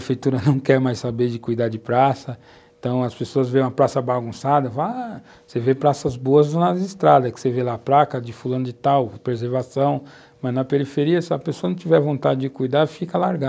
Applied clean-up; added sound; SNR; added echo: none; none; none; none.